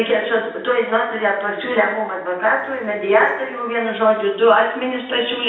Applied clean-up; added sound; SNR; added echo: none; none; none; reverberation time 0.9 s.